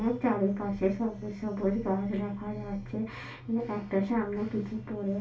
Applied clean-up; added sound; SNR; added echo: none; none; none; reverberation time 0.2 s.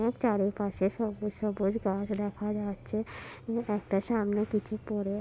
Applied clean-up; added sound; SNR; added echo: none; none; none; none.